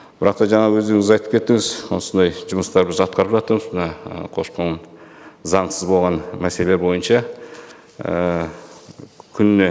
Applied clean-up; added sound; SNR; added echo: none; none; none; none.